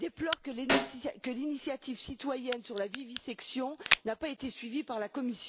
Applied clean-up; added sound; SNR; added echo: none; Crack + Snare drum; -4 dB; none.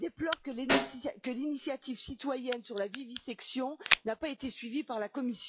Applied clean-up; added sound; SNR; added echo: classical method log-MMSE.